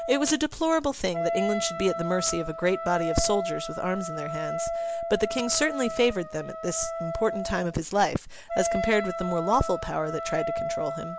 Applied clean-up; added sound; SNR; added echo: none; Wind instrument, woodwind instrument; 5 dB; none.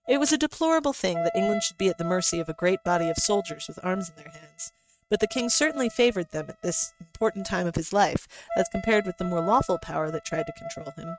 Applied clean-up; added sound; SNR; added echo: neural mask model RNNoise.